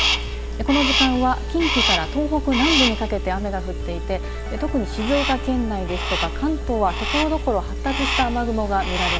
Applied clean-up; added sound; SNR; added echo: none; Crow + Engine; 1 dB; none.